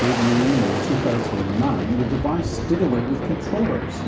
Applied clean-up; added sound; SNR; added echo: none; Boom; 3 dB; reverberation time 0.8 s.